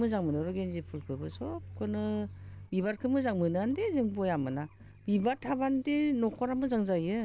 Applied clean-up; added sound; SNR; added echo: none; none; none; none.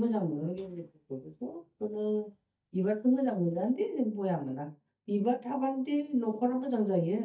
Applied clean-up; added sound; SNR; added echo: neural mask model DeepFilterNet 3.